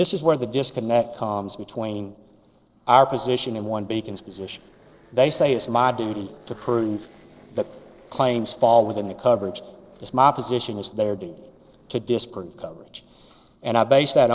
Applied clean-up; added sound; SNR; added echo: neural separator model SepFormer DNS4.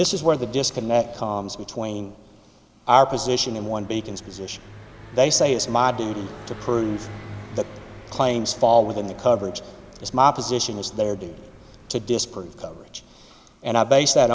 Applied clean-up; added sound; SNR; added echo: none; Car passing by; 20 dB; none.